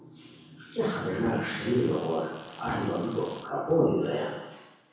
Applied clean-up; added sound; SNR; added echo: none; Fart; 18 dB; reverberation time 1.0 s.